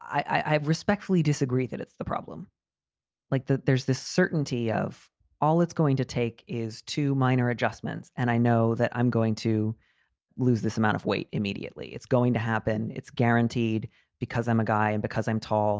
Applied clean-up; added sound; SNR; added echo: none; none; none; none.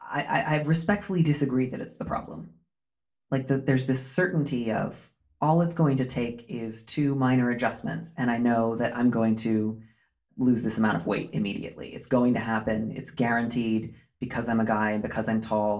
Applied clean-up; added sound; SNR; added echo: none; none; none; reverberation time 0.3 s.